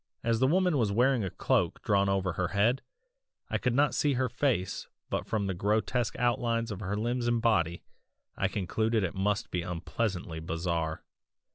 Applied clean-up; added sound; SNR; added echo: none; none; none; none.